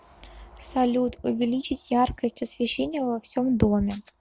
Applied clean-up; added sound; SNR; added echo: none; none; none; none.